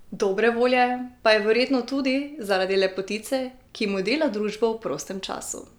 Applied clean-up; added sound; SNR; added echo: none; none; none; none.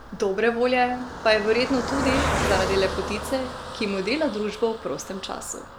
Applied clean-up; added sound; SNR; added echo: none; Car passing by; 5 dB; none.